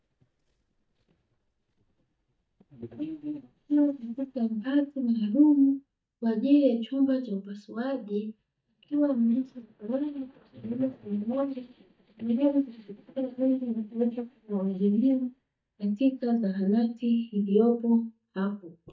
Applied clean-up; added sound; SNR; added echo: neural mask model DeepFilterNet 3.